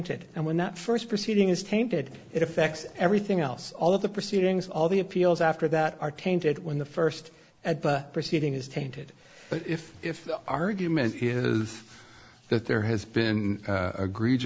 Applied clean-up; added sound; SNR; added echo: none; none; none; none.